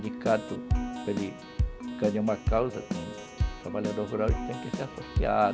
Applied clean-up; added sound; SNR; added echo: none; Keyboard (musical); 1 dB; none.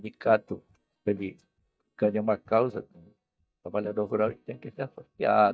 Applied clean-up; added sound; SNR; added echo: neural mask model DeepFilterNet 3.